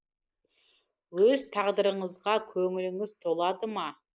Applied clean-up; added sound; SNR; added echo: neural mask model Resemble Enhance denoiser.